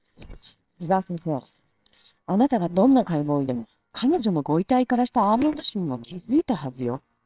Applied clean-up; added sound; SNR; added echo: neural separator model SepFormer WHAMR!.